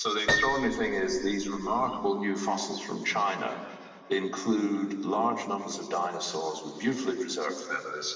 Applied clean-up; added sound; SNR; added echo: none; Piano; 3 dB; reverberation time 2.3 s.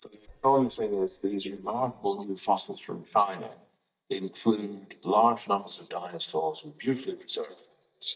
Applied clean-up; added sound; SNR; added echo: neural mask model DeepFilterNet 3.